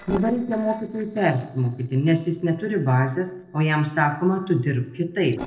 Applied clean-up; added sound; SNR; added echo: neural separator model SepFormer DNS4.